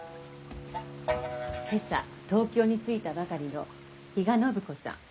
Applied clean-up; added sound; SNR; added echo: none; Bowed string instrument; 17 dB; none.